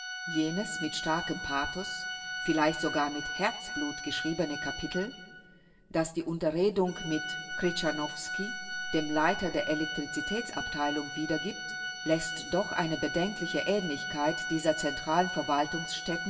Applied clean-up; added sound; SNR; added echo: none; Organ; 6 dB; reverberation time 3.0 s.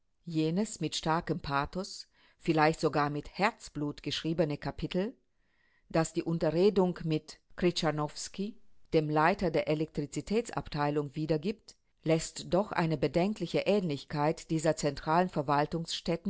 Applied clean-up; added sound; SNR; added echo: none; none; none; none.